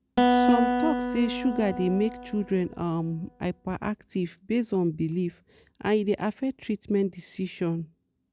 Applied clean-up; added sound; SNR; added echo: none; Acoustic guitar; 0 dB; none.